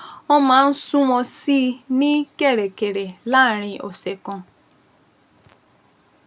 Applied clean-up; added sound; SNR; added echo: none; none; none; none.